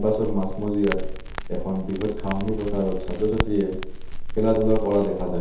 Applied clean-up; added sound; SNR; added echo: none; Crackle; 3 dB; reverberation time 0.8 s.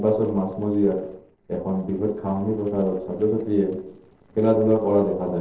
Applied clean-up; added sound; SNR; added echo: neural separator model SepFormer DNS4.